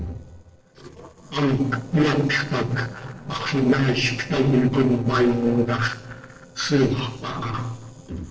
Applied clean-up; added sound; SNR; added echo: neural separator model SepFormer DNS4.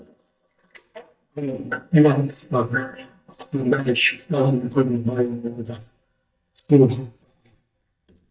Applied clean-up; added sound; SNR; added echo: neural mask model DeepFilterNet 3.